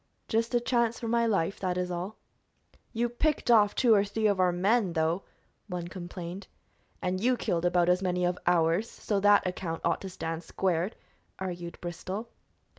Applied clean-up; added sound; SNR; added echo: none; none; none; none.